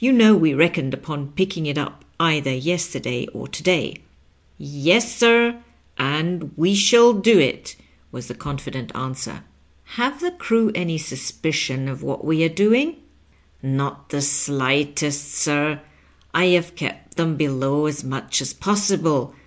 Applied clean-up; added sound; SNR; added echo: none; none; none; none.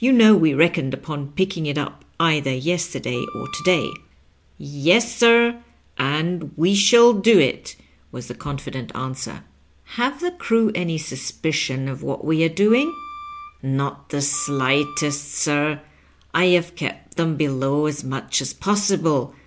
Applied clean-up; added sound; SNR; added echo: none; Wind instrument, woodwind instrument; 17 dB; none.